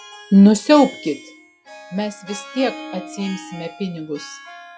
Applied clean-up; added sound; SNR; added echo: classical method log-MMSE.